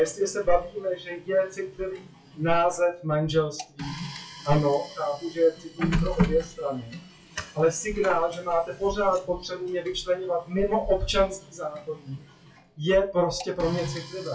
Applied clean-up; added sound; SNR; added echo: classical method WPE with log-MMSE.